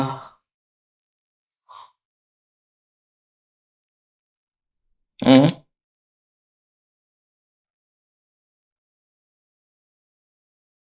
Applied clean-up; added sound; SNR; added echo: neural mask model Resemble Enhance denoiser.